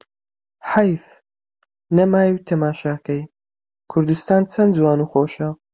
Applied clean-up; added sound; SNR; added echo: none; none; none; none.